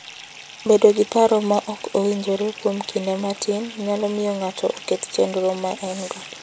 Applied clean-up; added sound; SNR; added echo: none; Fill (with liquid) / Bathtub (filling or washing); 18 dB; none.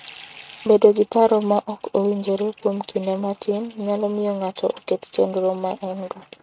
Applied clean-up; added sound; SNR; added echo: neural mask model RNNoise.